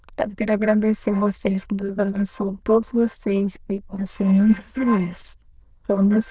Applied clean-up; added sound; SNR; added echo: neural diffusion model UNIVERSE++.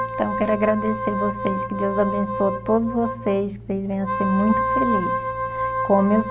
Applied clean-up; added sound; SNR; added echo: none; Wind instrument, woodwind instrument; 4 dB; none.